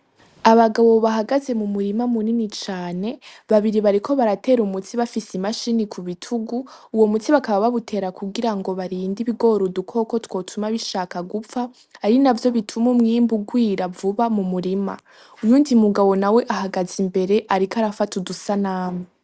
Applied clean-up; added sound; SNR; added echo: none; none; none; none.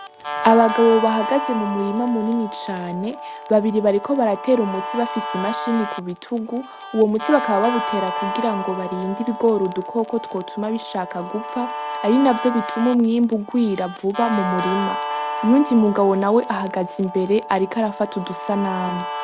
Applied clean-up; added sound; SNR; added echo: none; Guitar; 8 dB; none.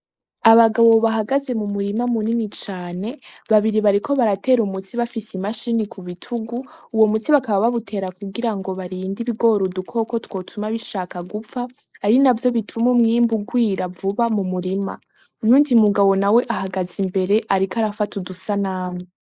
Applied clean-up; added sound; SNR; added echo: neural mask model Resemble Enhance denoiser.